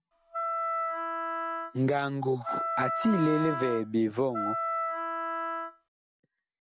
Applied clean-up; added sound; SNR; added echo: none; Wind instrument, woodwind instrument; 1 dB; none.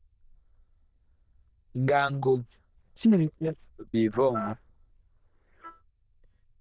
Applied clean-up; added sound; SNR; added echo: neural diffusion model UNIVERSE++.